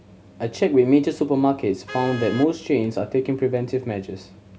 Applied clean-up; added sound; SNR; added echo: none; Vehicle horn, car horn, honking; 19 dB; none.